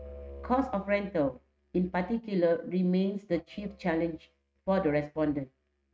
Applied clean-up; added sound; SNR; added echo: neural mask model RNNoise.